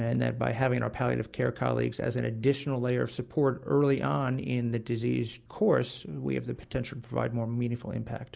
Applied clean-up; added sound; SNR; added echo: none; none; none; none.